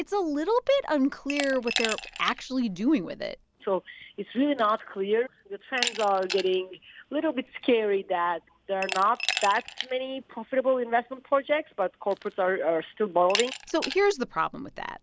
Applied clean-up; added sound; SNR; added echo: none; Glass; 11 dB; none.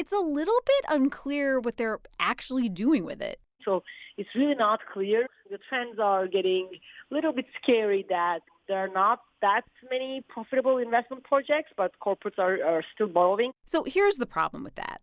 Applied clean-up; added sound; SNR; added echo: none; none; none; none.